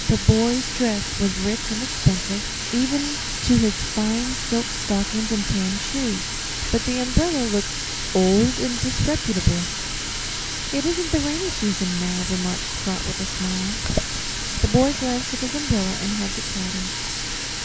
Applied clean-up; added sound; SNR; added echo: none; Water tap, faucet; 3 dB; none.